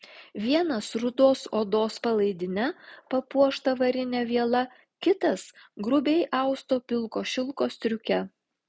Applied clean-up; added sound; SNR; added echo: none; none; none; none.